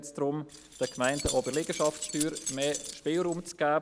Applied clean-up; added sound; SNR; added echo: none; Keys jangling; 7 dB; none.